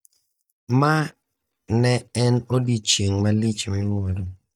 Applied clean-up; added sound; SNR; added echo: neural mask model DeepFilterNet 3.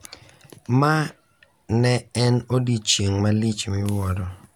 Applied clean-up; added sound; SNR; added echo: none; none; none; none.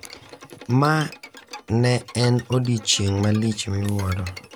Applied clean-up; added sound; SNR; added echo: none; Bowed string instrument; 19 dB; none.